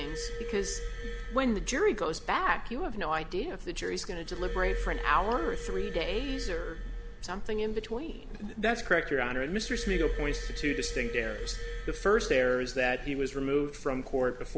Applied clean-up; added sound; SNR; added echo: none; Glass; 8 dB; none.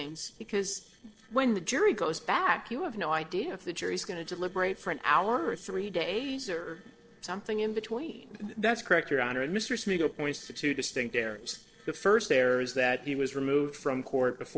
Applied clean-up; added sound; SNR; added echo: neural separator model SepFormer DNS4.